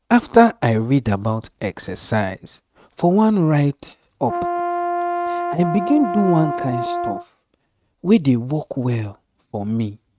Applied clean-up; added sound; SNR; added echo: neural mask model RNNoise.